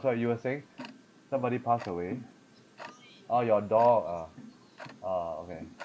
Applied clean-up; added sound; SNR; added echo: none; Tick-tock; 18 dB; none.